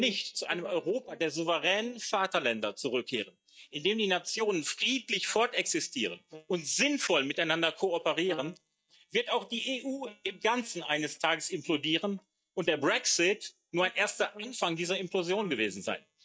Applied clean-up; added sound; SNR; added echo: neural mask model DeepFilterNet 3.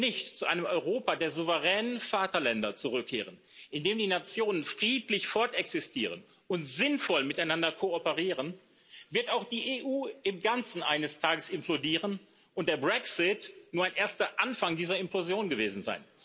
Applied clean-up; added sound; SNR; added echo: none; none; none; none.